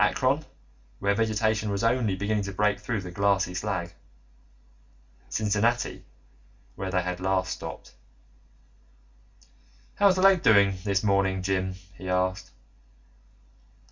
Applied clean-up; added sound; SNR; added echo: none; none; none; reverberation time 0.2 s.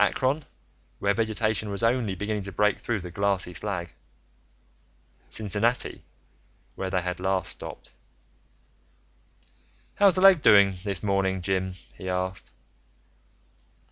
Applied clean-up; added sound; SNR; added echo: none; none; none; none.